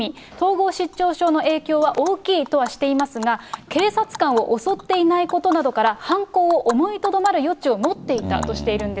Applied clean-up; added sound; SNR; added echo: none; Animal; 17 dB; none.